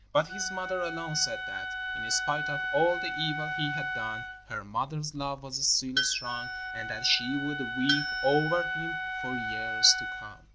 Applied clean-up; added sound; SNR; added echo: none; Tools + Wind instrument, woodwind instrument; 3 dB; none.